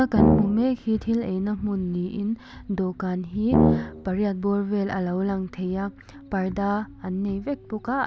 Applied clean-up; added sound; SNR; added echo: none; Brass instrument; -2 dB; none.